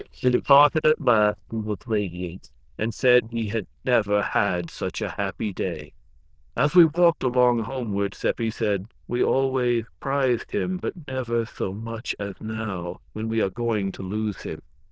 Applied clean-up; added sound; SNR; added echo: neural diffusion model UNIVERSE++.